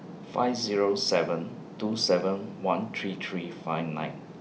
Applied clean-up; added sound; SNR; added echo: none; none; none; none.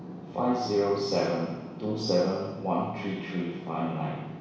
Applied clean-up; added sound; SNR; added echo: none; none; none; reverberation time 1.1 s.